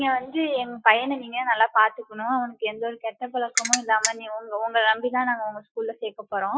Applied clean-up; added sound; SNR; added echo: classical method Wiener filter.